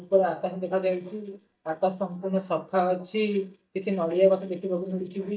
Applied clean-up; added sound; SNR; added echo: neural mask model DeepFilterNet 3.